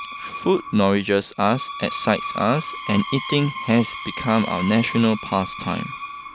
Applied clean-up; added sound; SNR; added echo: none; Screech; 11 dB; none.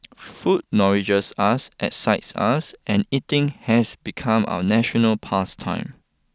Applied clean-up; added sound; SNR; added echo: none; none; none; none.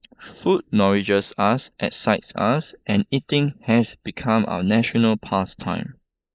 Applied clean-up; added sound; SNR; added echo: neural mask model Resemble Enhance denoiser.